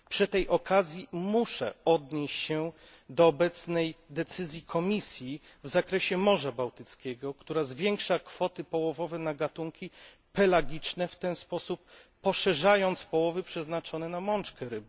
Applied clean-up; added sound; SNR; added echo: none; none; none; none.